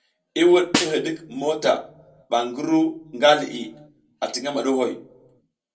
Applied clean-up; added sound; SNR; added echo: none; Snare drum; 6 dB; reverberation time 0.2 s.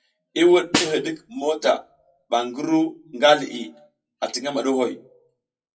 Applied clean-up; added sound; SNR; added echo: classical method WPE with log-MMSE.